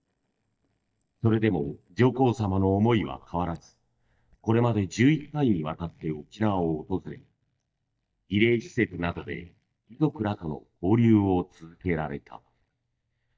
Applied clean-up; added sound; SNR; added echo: neural mask model DeepFilterNet 3.